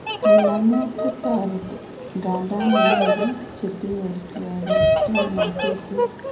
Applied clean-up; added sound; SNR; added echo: none; Bird vocalization, bird call, bird song; -2 dB; reverberation time 0.6 s.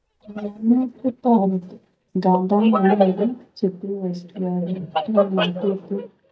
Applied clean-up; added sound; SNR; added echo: neural mask model DeepFilterNet 3.